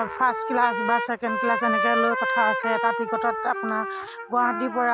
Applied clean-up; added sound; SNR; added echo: none; Trumpet; 2 dB; none.